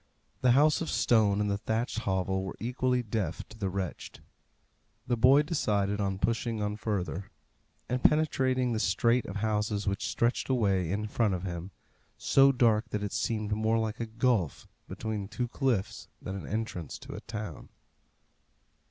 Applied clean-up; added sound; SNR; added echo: none; none; none; none.